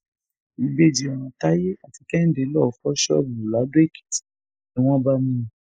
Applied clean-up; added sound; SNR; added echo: neural mask model Resemble Enhance denoiser.